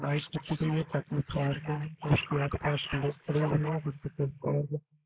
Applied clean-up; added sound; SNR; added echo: neural mask model Resemble Enhance denoiser.